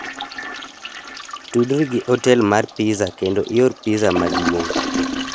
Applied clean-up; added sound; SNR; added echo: none; Toilet flush; 7 dB; none.